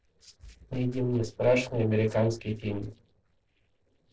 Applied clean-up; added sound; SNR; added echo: neural separator model SepFormer DNS4.